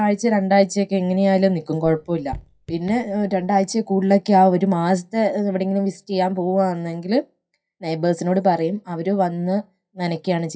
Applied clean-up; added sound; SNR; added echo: classical method WPE with log-MMSE.